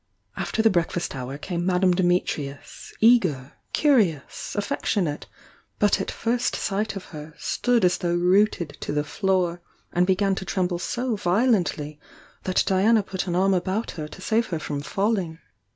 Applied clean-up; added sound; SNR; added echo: none; none; none; none.